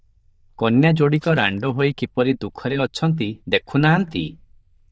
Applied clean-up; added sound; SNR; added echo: neural diffusion model UNIVERSE++.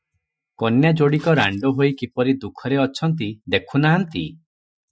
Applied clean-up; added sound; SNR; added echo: classical method Wiener filter.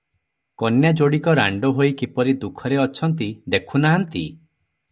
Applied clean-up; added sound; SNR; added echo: none; none; none; none.